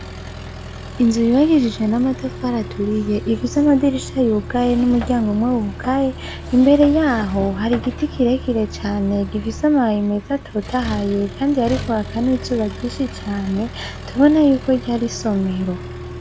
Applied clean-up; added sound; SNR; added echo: none; Accelerating, revving, vroom; 12 dB; none.